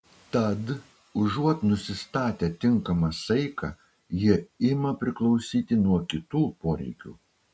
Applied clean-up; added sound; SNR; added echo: none; none; none; none.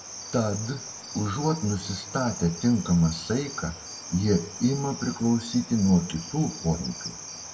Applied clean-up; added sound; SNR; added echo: none; Cricket; 13 dB; reverberation time 0.9 s.